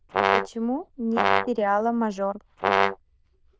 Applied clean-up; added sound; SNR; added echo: neural diffusion model UNIVERSE++.